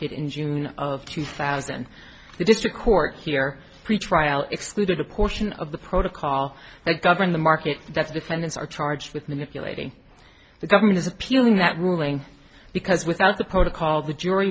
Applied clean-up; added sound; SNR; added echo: none; none; none; none.